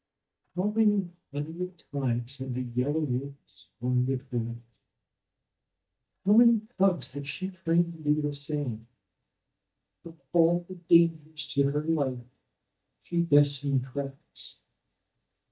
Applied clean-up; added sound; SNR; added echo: neural mask model DeepFilterNet 3.